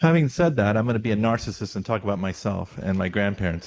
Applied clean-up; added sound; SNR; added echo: neural mask model Resemble Enhance denoiser.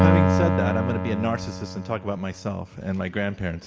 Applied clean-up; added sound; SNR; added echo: none; Keyboard (musical); -3 dB; none.